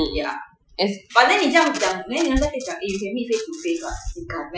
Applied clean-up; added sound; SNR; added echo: classical method Wiener filter.